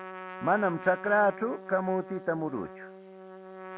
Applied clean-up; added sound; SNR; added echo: none; Trumpet; 13 dB; none.